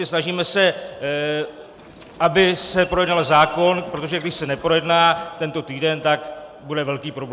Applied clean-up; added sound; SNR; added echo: none; Subway, metro, underground; 20 dB; none.